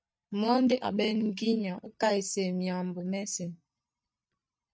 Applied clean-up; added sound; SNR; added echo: neural mask model DeepFilterNet 3.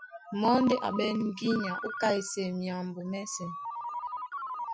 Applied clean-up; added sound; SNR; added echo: classical method Wiener filter.